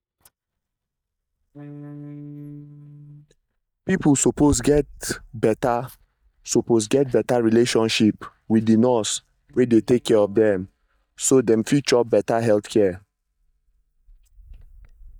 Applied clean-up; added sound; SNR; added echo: neural mask model DeepFilterNet 3.